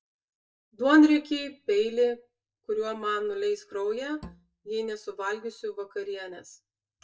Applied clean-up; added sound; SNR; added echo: neural mask model DeepFilterNet 3.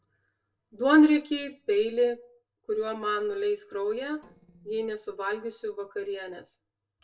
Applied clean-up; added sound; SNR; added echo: neural separator model SepFormer DNS4.